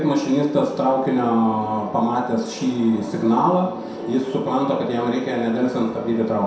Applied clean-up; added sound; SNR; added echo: none; none; none; reverberation time 0.7 s.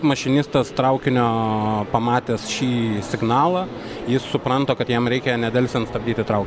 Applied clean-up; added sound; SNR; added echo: none; none; none; none.